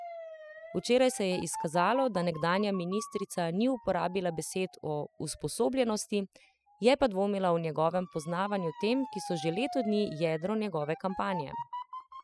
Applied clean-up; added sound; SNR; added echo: classical method spectral subtraction.